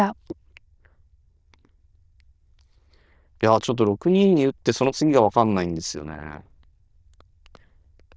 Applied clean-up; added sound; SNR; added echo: neural diffusion model UNIVERSE++.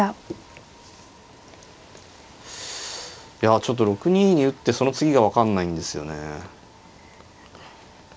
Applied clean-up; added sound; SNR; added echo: none; none; none; none.